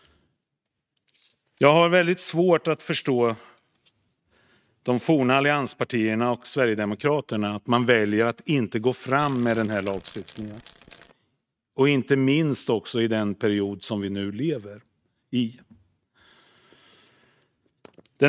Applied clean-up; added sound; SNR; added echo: neural mask model RNNoise.